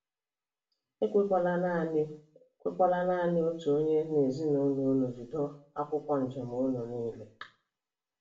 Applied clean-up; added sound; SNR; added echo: none; none; none; reverberation time 0.3 s.